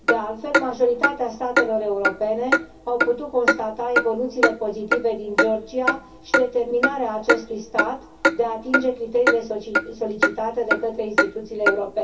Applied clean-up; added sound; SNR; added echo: none; Clock; 0 dB; reverberation time 0.3 s.